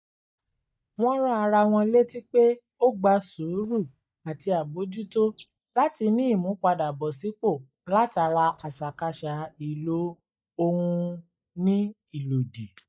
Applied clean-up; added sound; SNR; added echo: neural mask model DeepFilterNet 3.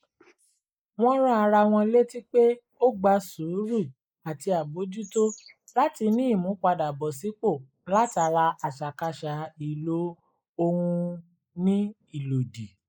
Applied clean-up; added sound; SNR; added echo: neural mask model Resemble Enhance denoiser.